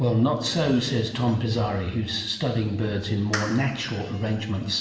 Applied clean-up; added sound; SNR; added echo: none; Clapping; 11 dB; reverberation time 1.0 s.